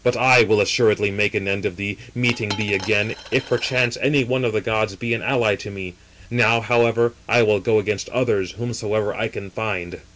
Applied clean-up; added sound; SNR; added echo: none; Coin (dropping); 17 dB; none.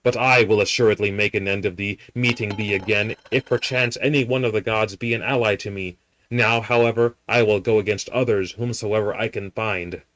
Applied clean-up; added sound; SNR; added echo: neural mask model RNNoise.